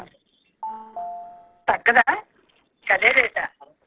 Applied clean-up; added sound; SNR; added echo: neural separator model SepFormer DNS4.